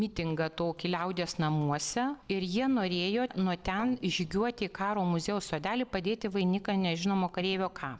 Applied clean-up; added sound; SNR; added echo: neural separator model SepFormer DNS4.